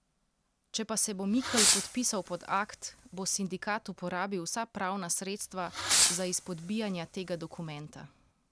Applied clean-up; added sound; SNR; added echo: none; Fireworks; -3 dB; none.